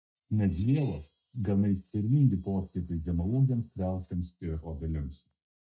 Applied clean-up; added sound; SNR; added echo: neural mask model DeepFilterNet 3.